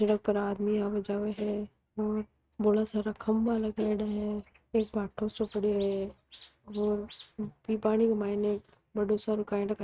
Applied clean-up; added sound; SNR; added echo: neural mask model RNNoise.